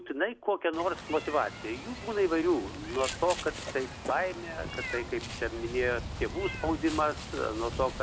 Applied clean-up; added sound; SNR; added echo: none; Meow; 9 dB; none.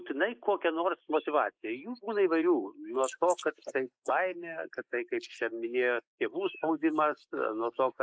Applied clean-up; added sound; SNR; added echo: neural mask model Resemble Enhance denoiser.